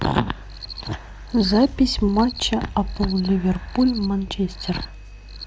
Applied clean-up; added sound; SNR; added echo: none; Cricket; 18 dB; none.